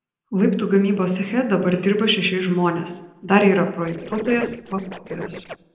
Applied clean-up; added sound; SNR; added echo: neural separator model SepFormer DNS4.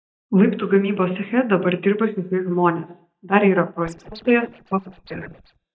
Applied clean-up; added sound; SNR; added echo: neural mask model DeepFilterNet 3.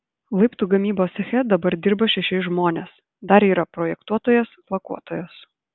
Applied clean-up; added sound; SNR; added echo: none; none; none; none.